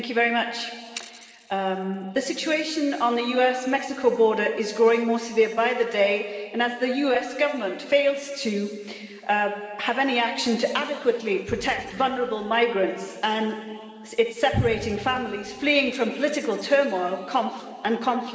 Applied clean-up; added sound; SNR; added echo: none; none; none; reverberation time 2.2 s.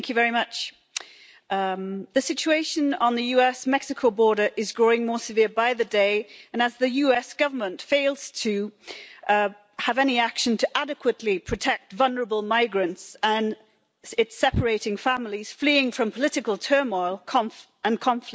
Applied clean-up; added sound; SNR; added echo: none; none; none; none.